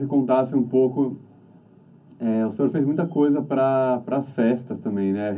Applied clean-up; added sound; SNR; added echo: none; none; none; reverberation time 0.4 s.